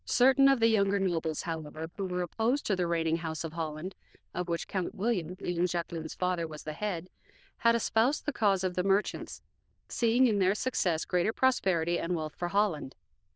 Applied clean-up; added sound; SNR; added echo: neural diffusion model UNIVERSE++.